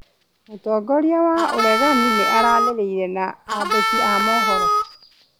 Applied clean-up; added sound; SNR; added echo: none; Harmonica; -2 dB; none.